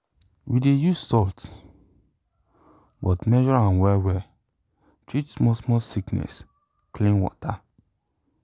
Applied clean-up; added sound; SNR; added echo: none; none; none; none.